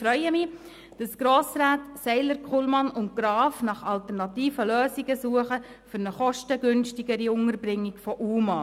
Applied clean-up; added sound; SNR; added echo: none; none; none; none.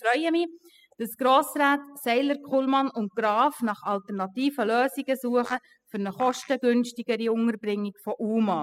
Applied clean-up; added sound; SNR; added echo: classical method spectral subtraction.